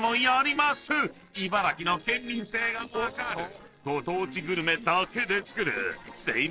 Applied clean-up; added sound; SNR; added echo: neural separator model SepFormer DNS4.